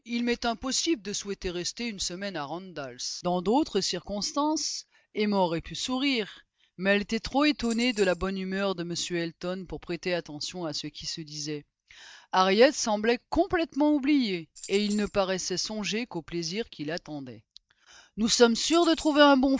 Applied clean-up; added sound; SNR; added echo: neural mask model DeepFilterNet 3.